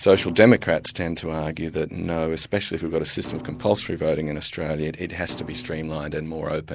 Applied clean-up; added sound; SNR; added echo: none; Thump, thud; 17 dB; none.